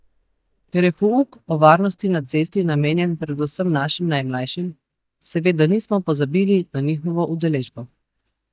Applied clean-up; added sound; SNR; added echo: neural mask model DeepFilterNet 3.